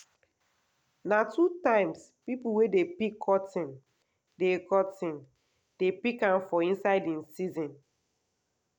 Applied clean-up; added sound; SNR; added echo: none; none; none; none.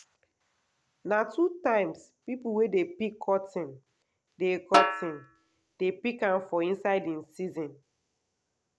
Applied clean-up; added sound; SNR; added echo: none; Snare drum; -1 dB; none.